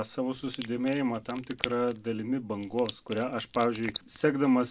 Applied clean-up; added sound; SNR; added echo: neural mask model Resemble Enhance denoiser.